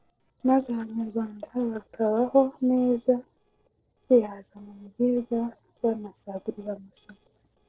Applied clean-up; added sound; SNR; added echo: neural separator model SepFormer DNS4.